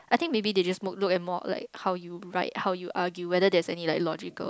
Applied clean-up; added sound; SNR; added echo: none; none; none; none.